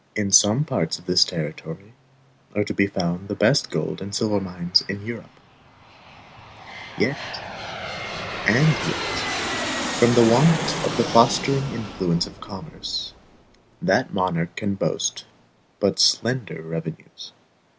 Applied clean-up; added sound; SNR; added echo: none; Aircraft; 9 dB; none.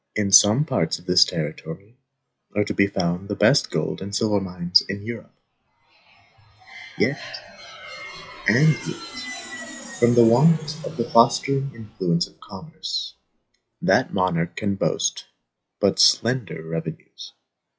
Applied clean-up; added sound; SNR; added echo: classical method log-MMSE.